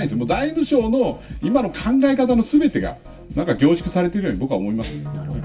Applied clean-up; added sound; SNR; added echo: none; Guitar; 18 dB; reverberation time 0.2 s.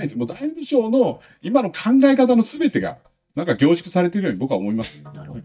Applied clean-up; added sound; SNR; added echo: neural mask model DeepFilterNet 3.